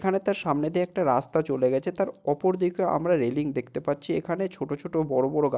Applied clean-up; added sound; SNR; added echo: none; Chime; 5 dB; none.